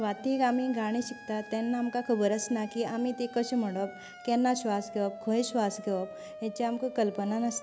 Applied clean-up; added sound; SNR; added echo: none; Siren; 16 dB; none.